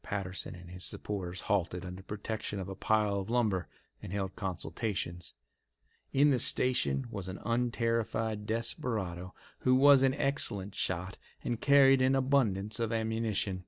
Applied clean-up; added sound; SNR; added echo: none; none; none; none.